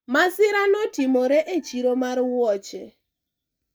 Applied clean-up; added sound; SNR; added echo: neural mask model DeepFilterNet 3.